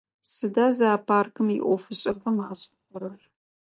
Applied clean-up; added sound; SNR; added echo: neural mask model DeepFilterNet 3.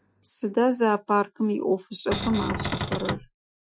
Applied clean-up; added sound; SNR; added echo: classical method Wiener filter.